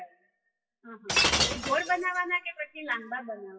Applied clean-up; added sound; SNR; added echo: classical method WPE with log-MMSE.